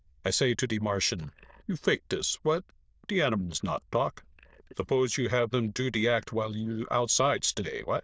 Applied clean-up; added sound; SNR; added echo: neural diffusion model UNIVERSE++.